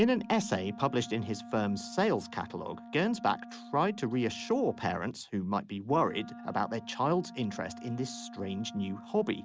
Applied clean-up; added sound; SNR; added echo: none; Wind instrument, woodwind instrument; 16 dB; none.